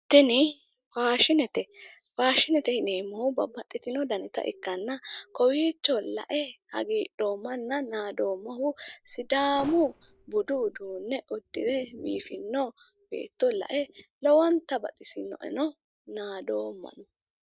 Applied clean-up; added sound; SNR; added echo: neural separator model SepFormer DNS4.